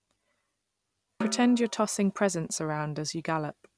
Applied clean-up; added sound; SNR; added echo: none; Snare drum; 12 dB; none.